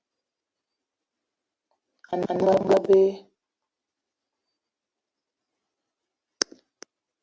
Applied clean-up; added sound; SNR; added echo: none; none; none; none.